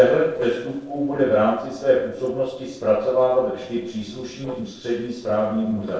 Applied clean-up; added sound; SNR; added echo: neural separator model SepFormer DNS4.